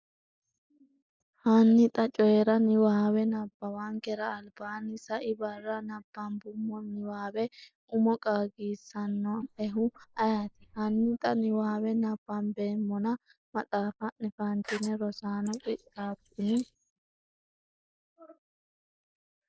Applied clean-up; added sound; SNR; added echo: neural mask model Resemble Enhance denoiser.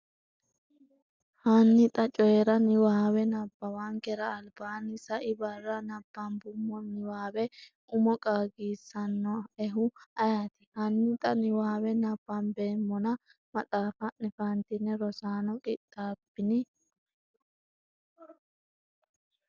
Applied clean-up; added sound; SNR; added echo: none; none; none; none.